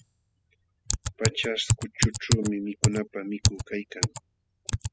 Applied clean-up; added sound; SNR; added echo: classical method spectral subtraction.